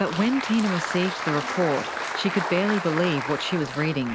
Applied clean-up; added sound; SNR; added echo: none; Applause; 6 dB; none.